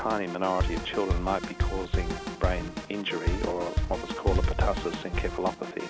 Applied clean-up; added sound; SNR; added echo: none; Drum kit; -1 dB; none.